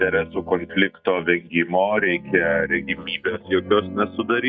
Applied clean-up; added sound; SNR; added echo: neural mask model DeepFilterNet 3.